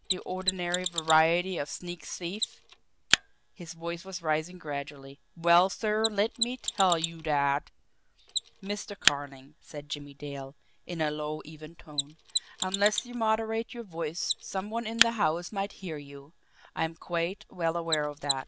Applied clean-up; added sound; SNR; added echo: none; Mechanisms; 5 dB; none.